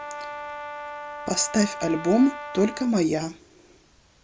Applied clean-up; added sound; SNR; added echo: none; Brass instrument; 11 dB; none.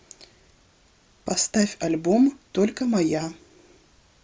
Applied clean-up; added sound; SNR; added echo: none; none; none; none.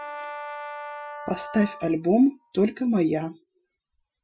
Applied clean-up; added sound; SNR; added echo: classical method Wiener filter.